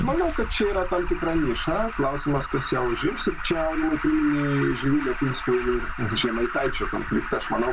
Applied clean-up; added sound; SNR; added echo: none; Alarm; 6 dB; none.